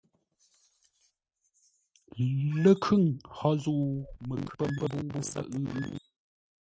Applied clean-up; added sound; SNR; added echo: neural mask model RNNoise.